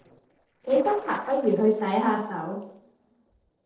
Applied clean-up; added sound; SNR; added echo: neural separator model SepFormer DNS4.